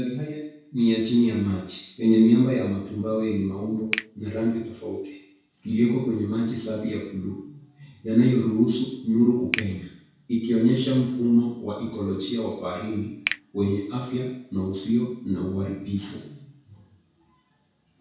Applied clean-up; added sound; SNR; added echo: none; Finger snapping; 13 dB; reverberation time 0.6 s.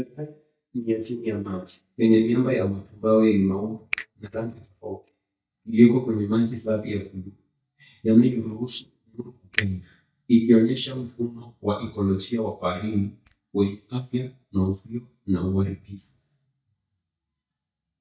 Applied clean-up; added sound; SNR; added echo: neural mask model DeepFilterNet 3.